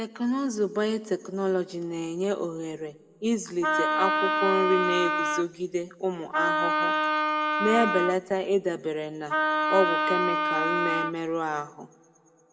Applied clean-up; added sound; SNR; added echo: none; Wind instrument, woodwind instrument; -2 dB; reverberation time 1.4 s.